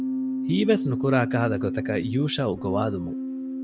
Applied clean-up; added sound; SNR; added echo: none; Keyboard (musical); 3 dB; none.